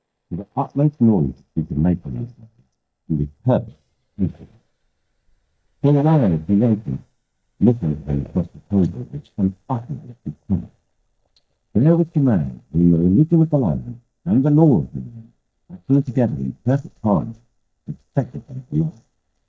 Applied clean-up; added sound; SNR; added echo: neural mask model DeepFilterNet 3.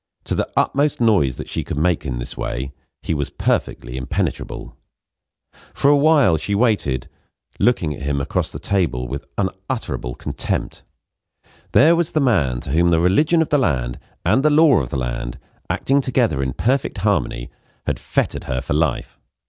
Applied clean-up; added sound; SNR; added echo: none; none; none; none.